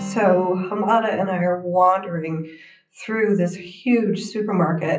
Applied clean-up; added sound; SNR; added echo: classical method WPE with log-MMSE.